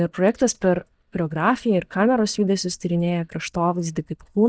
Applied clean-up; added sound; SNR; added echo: neural mask model DeepFilterNet 3.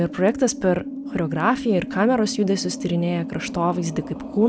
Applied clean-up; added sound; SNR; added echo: none; none; none; none.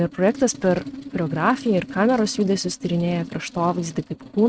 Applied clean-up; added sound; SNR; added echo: neural mask model RNNoise.